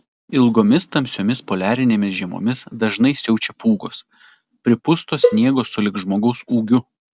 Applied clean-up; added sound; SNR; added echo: none; Cowbell; 3 dB; none.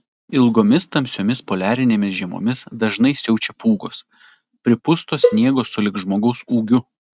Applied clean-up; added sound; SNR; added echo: neural mask model RNNoise.